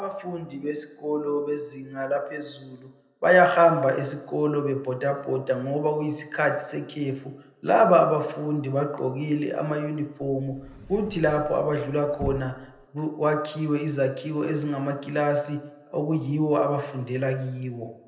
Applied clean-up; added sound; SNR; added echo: none; Sliding door / Slam / Wood; 14 dB; reverberation time 0.7 s.